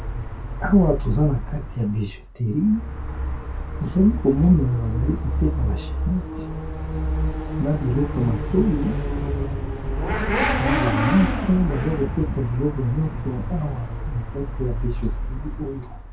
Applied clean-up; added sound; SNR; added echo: none; Motorcycle / Accelerating, revving, vroom; 2 dB; reverberation time 0.2 s.